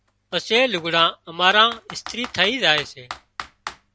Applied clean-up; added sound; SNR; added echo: none; Computer keyboard; 17 dB; none.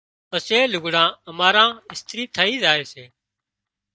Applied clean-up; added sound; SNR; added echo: neural mask model DeepFilterNet 3.